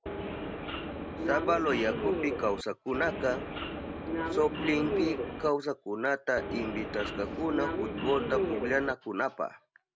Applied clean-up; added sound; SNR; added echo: none; Subway, metro, underground; 2 dB; none.